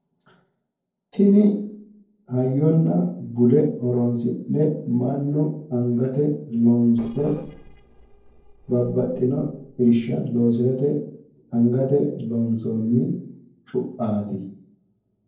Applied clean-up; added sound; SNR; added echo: neural separator model SepFormer DNS4.